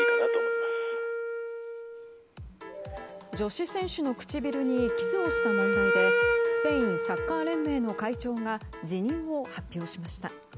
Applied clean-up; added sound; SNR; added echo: none; Wind instrument, woodwind instrument; -2 dB; none.